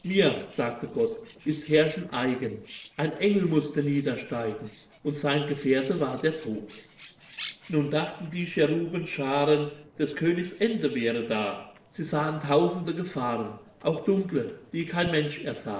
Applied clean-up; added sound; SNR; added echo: neural separator model SepFormer DNS4.